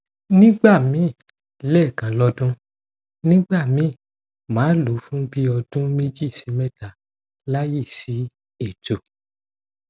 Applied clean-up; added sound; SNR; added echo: none; none; none; none.